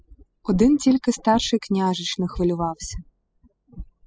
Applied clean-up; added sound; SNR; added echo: classical method spectral subtraction.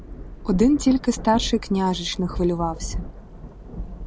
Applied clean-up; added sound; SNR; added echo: none; Thunder / Rain; 9 dB; none.